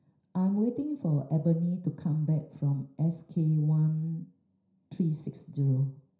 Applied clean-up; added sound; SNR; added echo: none; none; none; reverberation time 0.5 s.